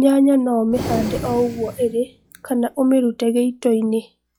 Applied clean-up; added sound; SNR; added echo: classical method log-MMSE.